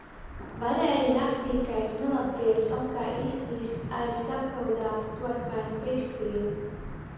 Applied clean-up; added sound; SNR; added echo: none; Thunder / Wind / Rain; 10 dB; reverberation time 1.2 s.